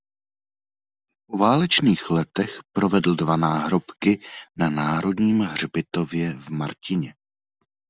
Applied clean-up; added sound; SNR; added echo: none; none; none; none.